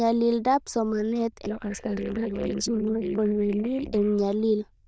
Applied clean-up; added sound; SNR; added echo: neural diffusion model UNIVERSE++.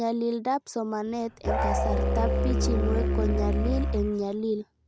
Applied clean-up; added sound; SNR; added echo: none; Musical instrument; -4 dB; none.